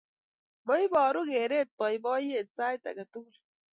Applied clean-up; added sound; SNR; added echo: none; none; none; none.